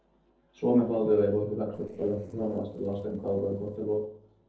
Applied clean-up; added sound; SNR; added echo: neural separator model SepFormer DNS4.